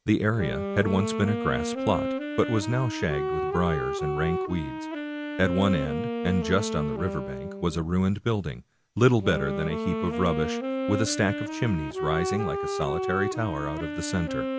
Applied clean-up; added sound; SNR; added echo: none; Wind instrument, woodwind instrument; 3 dB; none.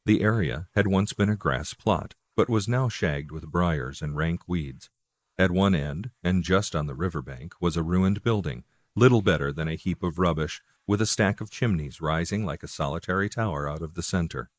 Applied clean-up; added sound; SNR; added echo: neural mask model Resemble Enhance denoiser.